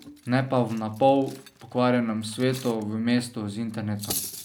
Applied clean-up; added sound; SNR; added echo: none; Cutlery, silverware; 15 dB; none.